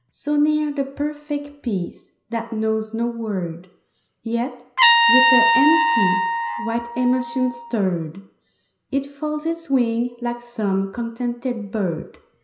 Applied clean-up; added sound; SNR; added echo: none; Trumpet; 1 dB; reverberation time 0.5 s.